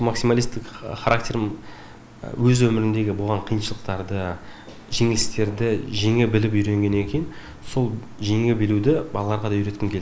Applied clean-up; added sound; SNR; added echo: none; none; none; none.